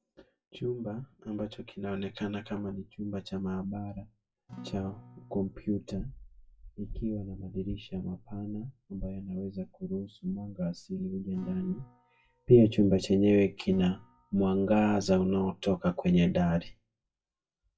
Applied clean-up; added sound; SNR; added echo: classical method WPE with log-MMSE.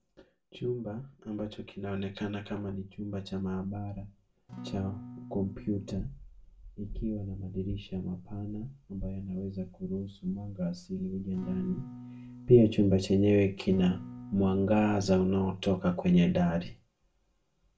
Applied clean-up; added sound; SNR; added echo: none; Acoustic guitar / Strum; 14 dB; reverberation time 0.2 s.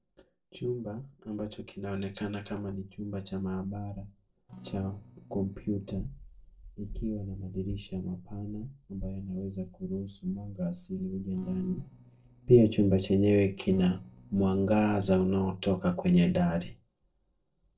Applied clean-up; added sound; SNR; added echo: neural separator model SepFormer DNS4.